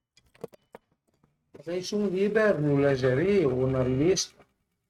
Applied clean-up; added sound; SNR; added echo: neural mask model RNNoise.